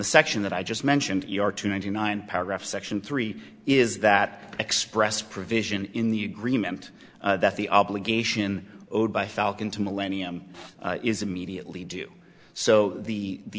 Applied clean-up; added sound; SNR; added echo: none; none; none; none.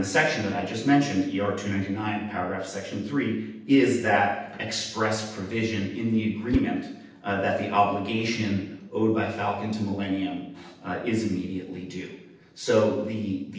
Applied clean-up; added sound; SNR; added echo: neural separator model SepFormer DNS4.